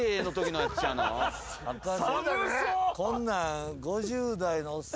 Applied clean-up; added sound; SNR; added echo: none; Motorcycle; 18 dB; none.